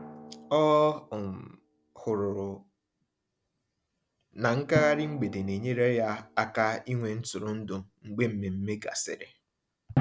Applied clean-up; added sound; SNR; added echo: none; Drum; 11 dB; none.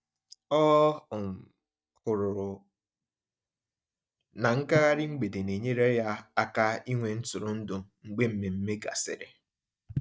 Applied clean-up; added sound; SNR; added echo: neural mask model DeepFilterNet 3.